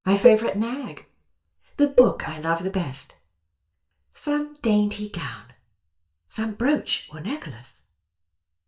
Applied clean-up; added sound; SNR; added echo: neural mask model DeepFilterNet 3.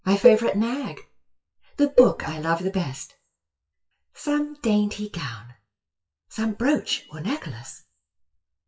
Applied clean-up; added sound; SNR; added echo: classical method WPE with log-MMSE.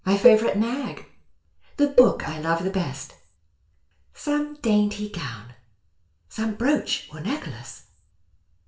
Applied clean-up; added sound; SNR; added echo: none; Cowbell; 0 dB; reverberation time 0.4 s.